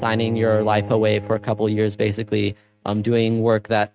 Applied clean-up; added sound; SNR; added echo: neural mask model RNNoise.